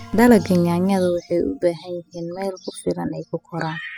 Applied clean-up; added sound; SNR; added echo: classical method spectral subtraction.